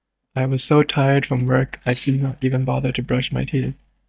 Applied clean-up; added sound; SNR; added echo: neural mask model DeepFilterNet 3.